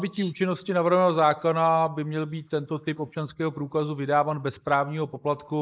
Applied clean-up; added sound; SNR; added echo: neural mask model Resemble Enhance denoiser.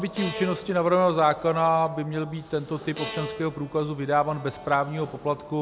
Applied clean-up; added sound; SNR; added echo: none; Bowed string instrument; 15 dB; none.